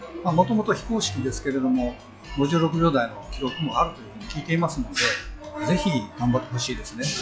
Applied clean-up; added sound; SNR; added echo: classical method log-MMSE.